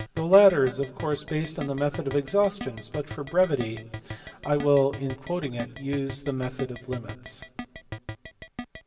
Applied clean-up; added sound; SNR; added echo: none; Keyboard (musical); 13 dB; reverberation time 1.8 s.